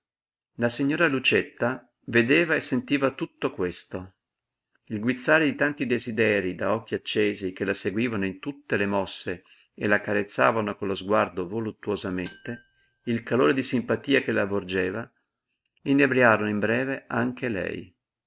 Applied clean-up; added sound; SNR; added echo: neural mask model RNNoise.